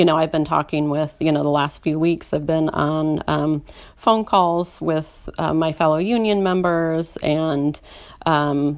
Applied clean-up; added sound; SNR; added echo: none; none; none; none.